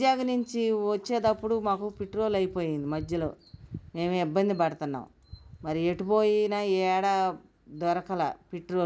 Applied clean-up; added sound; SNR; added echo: none; none; none; none.